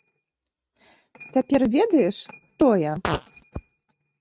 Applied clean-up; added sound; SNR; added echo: neural mask model RNNoise.